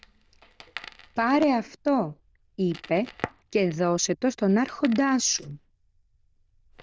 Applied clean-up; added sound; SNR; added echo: neural diffusion model UNIVERSE++.